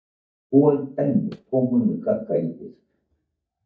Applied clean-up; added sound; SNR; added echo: neural mask model DeepFilterNet 3.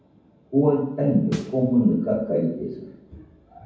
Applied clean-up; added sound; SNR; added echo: none; Snare drum; 13 dB; reverberation time 0.9 s.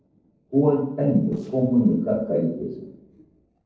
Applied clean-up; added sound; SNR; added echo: neural separator model SepFormer DNS4.